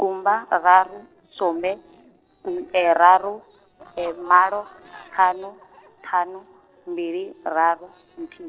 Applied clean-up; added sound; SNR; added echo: neural separator model SepFormer DNS4.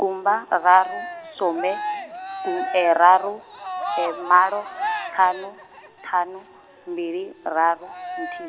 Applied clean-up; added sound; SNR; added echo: none; Cheering; 10 dB; none.